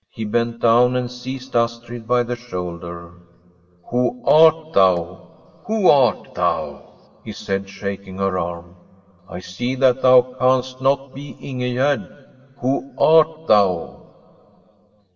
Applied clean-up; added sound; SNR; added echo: none; none; none; reverberation time 2.2 s.